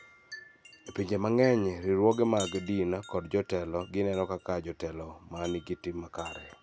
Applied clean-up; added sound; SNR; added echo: none; Wind chime; 19 dB; none.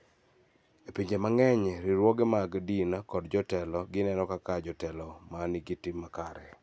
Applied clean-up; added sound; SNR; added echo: none; none; none; none.